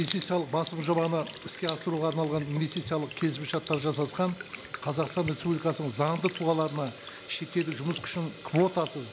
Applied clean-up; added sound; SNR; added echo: none; Sink (filling or washing) / Water tap, faucet; 6 dB; none.